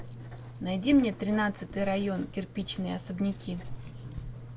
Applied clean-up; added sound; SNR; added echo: none; Writing + Rattle; 8 dB; none.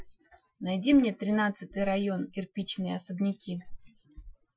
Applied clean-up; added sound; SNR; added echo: classical method Wiener filter.